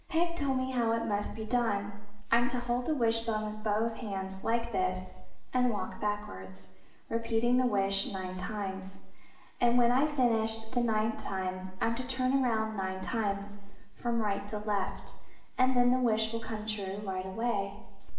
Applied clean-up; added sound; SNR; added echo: none; none; none; reverberation time 0.8 s.